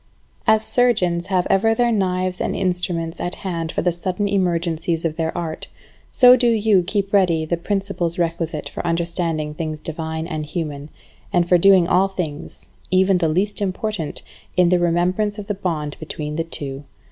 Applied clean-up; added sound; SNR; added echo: none; none; none; none.